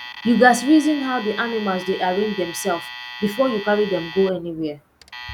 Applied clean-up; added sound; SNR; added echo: none; Alarm; 14 dB; none.